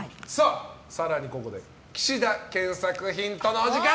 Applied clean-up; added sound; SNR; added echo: none; none; none; none.